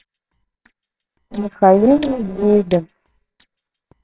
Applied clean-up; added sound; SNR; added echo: neural separator model SepFormer WHAMR!.